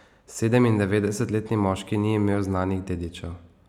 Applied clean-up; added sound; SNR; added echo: none; none; none; none.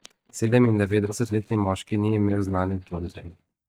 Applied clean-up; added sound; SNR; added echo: neural mask model DeepFilterNet 3.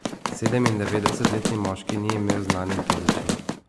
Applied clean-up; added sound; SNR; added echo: none; Run; -1 dB; none.